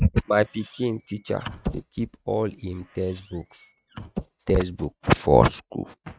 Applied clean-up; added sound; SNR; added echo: neural mask model RNNoise.